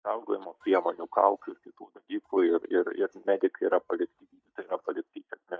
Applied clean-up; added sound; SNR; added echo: neural mask model DeepFilterNet 3.